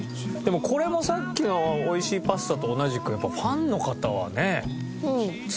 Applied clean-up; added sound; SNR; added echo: none; none; none; none.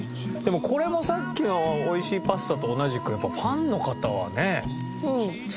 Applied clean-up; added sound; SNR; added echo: none; Wind instrument, woodwind instrument; 19 dB; none.